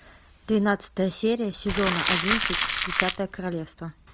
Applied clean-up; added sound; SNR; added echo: none; Crumpling, crinkling; -1 dB; none.